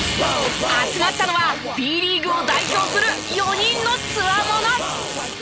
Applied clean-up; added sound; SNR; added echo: none; Fart; 10 dB; none.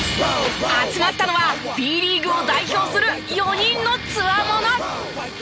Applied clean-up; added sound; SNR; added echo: none; none; none; none.